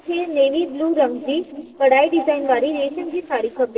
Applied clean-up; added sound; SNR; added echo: neural separator model SepFormer DNS4.